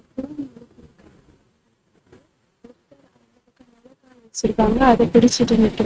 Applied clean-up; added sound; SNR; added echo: neural mask model RNNoise.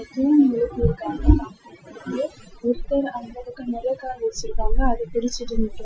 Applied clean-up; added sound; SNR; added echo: classical method Wiener filter.